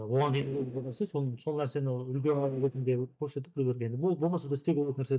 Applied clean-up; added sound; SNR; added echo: neural mask model DeepFilterNet 3.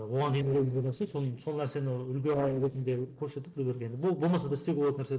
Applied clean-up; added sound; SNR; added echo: neural separator model SepFormer DNS4.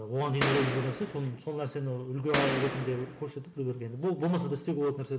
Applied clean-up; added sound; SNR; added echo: none; Boom; 1 dB; none.